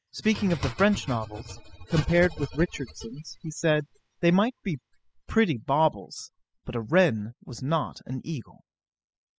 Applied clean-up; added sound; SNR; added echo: classical method spectral subtraction.